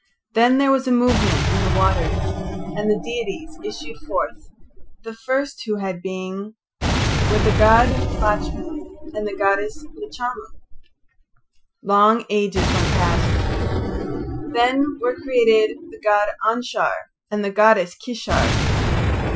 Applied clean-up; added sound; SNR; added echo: classical method Wiener filter.